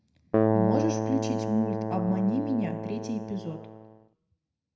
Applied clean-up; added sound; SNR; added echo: none; Keyboard (musical); -2 dB; reverberation time 0.8 s.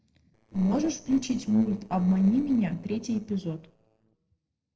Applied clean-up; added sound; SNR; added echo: neural separator model SepFormer DNS4.